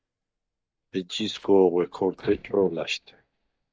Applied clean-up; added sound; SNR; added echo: neural mask model DeepFilterNet 3.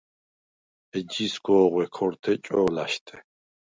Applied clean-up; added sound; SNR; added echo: none; none; none; none.